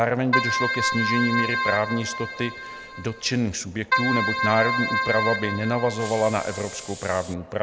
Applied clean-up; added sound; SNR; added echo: none; Hiss + Keyboard (musical); 1 dB; none.